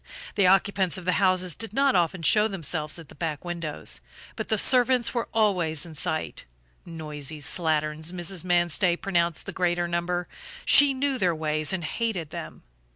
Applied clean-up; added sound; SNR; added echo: none; none; none; none.